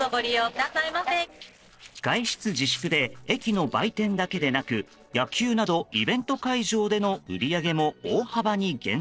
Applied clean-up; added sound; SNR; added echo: neural separator model SepFormer DNS4.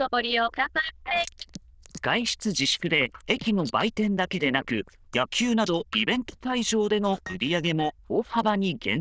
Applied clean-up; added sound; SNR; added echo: neural diffusion model UNIVERSE++.